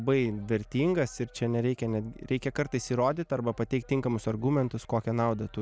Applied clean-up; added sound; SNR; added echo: none; none; none; none.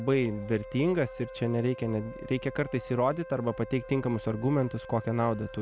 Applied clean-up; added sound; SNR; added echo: none; Wind instrument, woodwind instrument; 15 dB; none.